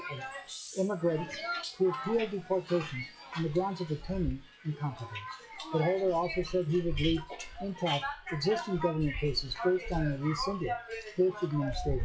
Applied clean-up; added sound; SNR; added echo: classical method log-MMSE.